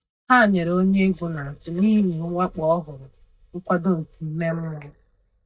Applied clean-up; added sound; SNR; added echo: neural mask model DeepFilterNet 3.